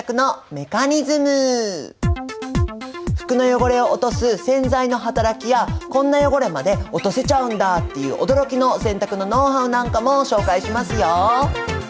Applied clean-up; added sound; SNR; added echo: none; none; none; none.